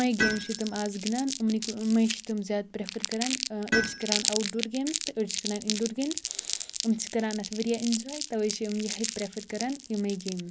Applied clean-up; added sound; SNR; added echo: none; Tools + Crumpling, crinkling; 4 dB; none.